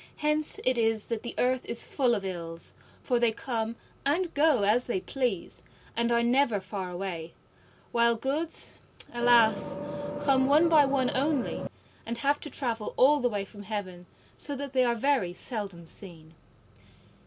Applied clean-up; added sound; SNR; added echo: none; Vehicle; 6 dB; none.